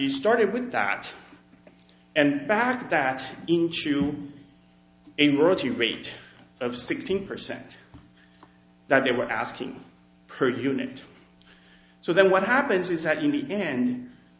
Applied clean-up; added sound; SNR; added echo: none; none; none; none.